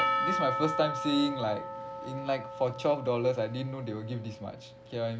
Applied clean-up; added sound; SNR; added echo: none; Percussion; 4 dB; none.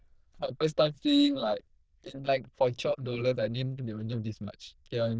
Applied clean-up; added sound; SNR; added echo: neural diffusion model UNIVERSE++.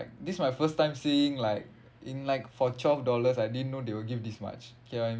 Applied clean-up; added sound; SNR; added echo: none; none; none; none.